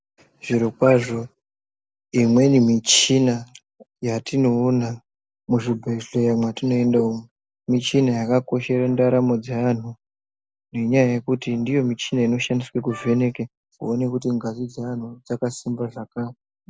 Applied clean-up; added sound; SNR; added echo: none; Wind instrument, woodwind instrument; 20 dB; none.